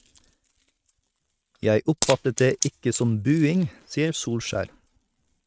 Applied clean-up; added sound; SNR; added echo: neural mask model RNNoise.